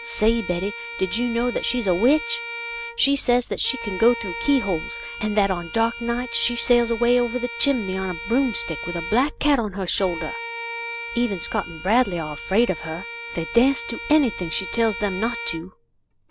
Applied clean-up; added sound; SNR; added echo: none; Bowed string instrument; 11 dB; none.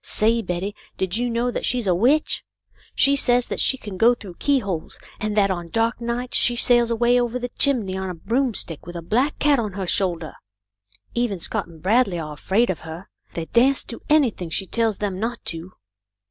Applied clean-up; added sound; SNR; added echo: none; none; none; none.